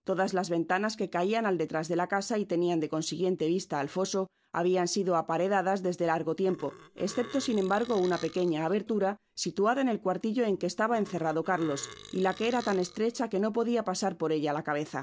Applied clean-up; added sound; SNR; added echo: none; Burping, eructation; 20 dB; none.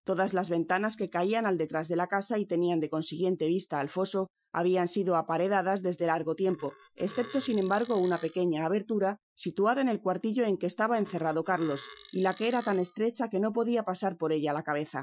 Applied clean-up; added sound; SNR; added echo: classical method Wiener filter.